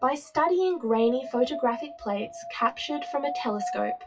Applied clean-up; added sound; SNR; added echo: classical method WPE with log-MMSE.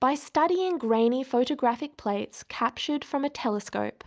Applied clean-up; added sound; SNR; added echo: none; none; none; none.